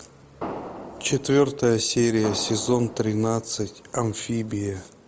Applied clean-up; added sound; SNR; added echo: none; Fireworks; 12 dB; none.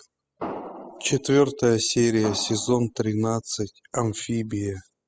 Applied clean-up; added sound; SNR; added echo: classical method spectral subtraction.